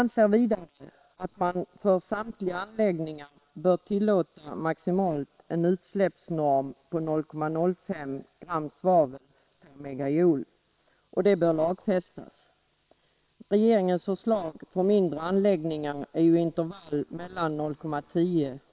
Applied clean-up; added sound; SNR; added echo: neural separator model SepFormer WHAM!.